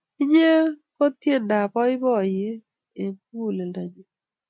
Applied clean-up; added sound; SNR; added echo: none; none; none; none.